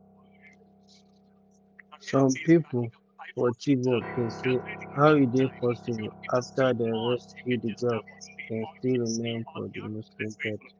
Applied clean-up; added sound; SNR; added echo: none; Piano; 20 dB; none.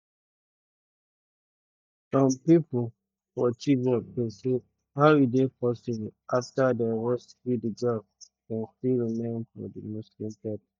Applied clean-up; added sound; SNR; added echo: neural mask model DeepFilterNet 3.